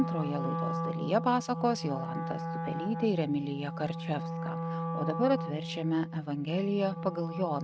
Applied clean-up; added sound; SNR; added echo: neural mask model RNNoise.